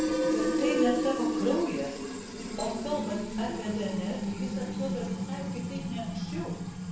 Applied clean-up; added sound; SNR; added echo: none; Fill (with liquid); -3 dB; reverberation time 0.6 s.